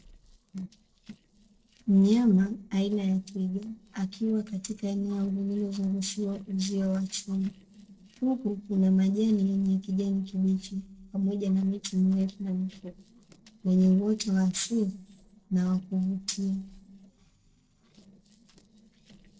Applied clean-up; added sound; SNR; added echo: neural separator model SepFormer DNS4.